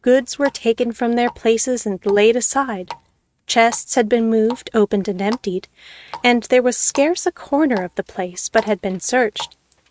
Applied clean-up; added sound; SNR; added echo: neural mask model RNNoise.